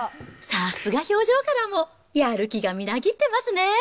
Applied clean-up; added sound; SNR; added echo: none; none; none; none.